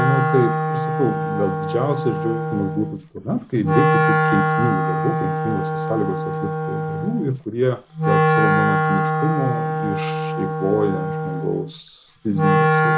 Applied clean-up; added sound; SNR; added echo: none; Wind instrument, woodwind instrument; -3 dB; none.